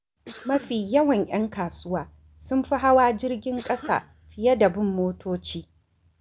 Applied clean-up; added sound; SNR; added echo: none; Cough; 19 dB; none.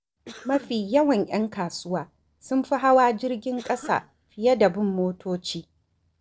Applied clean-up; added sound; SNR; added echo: neural separator model SepFormer DNS4.